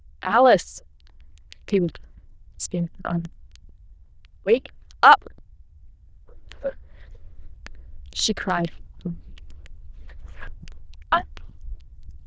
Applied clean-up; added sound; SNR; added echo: neural diffusion model UNIVERSE++.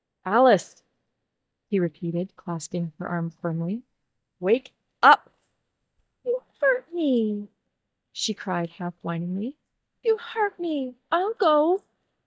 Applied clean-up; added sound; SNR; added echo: neural mask model DeepFilterNet 3.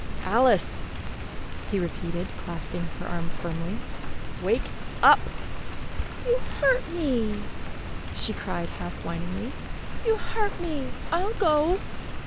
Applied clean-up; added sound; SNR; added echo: none; Rain; 0 dB; none.